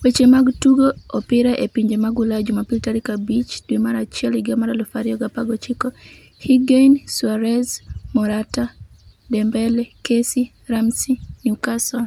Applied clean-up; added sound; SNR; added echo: none; none; none; none.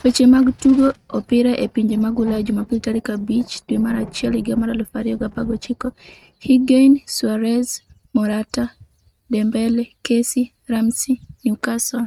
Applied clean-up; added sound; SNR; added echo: neural mask model RNNoise.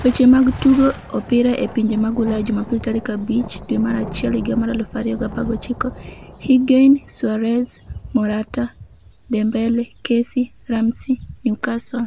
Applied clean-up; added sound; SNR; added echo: none; Thunder; 16 dB; none.